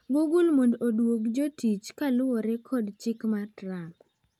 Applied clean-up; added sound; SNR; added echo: none; none; none; none.